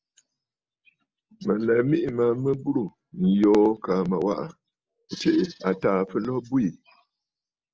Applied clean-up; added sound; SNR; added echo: none; none; none; none.